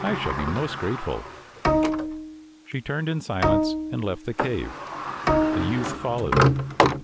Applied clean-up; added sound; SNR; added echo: none; Bowed string instrument + Sliding door; -5 dB; none.